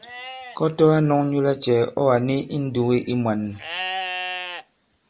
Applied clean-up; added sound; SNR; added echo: none; Livestock, farm animals, working animals; 14 dB; none.